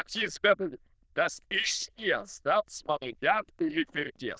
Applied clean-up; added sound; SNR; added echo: neural diffusion model UNIVERSE++.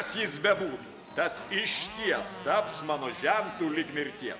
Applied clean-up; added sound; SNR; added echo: none; Motorcycle; 16 dB; none.